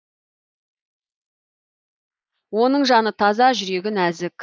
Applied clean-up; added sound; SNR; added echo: neural mask model Resemble Enhance denoiser.